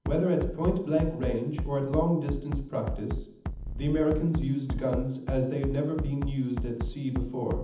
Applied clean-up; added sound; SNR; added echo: none; Bass drum; 5 dB; reverberation time 0.8 s.